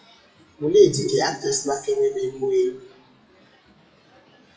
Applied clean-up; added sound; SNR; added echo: classical method WPE with log-MMSE.